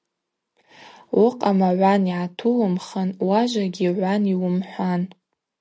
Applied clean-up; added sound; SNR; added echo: none; none; none; none.